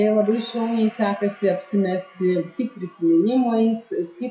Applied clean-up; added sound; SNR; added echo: classical method WPE with log-MMSE.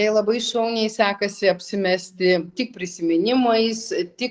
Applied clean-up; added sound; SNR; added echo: none; none; none; none.